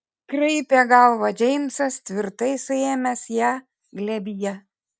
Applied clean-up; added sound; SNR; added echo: none; none; none; none.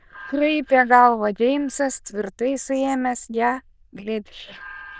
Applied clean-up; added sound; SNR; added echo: neural diffusion model UNIVERSE++.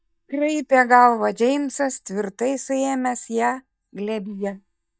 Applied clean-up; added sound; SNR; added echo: neural mask model DeepFilterNet 3.